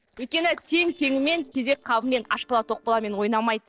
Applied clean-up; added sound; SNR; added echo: neural separator model SepFormer DNS4.